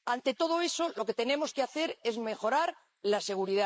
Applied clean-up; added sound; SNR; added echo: neural mask model Resemble Enhance denoiser.